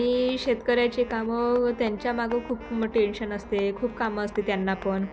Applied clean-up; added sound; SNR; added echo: none; Wind instrument, woodwind instrument + Tap; 19 dB; none.